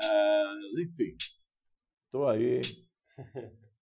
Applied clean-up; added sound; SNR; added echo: classical method Wiener filter.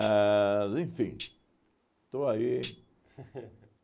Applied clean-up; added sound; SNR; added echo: neural mask model Resemble Enhance denoiser.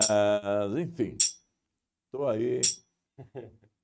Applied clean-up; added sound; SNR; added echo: neural mask model RNNoise.